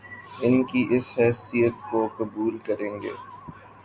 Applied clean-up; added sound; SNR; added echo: none; Musical instrument; 20 dB; none.